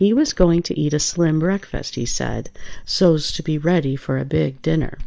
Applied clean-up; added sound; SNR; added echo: neural mask model DeepFilterNet 3.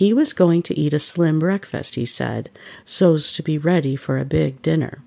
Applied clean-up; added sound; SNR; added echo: none; none; none; none.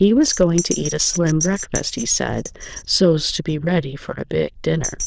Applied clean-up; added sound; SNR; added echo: neural diffusion model UNIVERSE++.